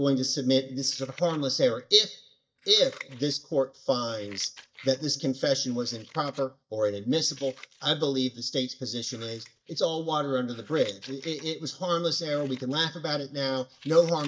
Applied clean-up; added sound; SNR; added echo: neural mask model DeepFilterNet 3.